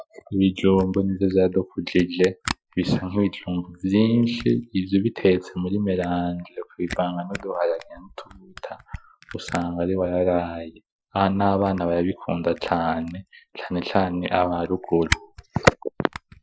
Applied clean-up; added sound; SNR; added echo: classical method Wiener filter.